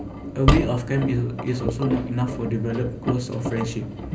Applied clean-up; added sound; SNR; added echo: none; Engine; 3 dB; reverberation time 0.5 s.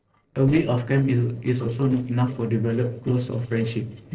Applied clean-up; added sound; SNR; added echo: neural separator model SepFormer DNS4.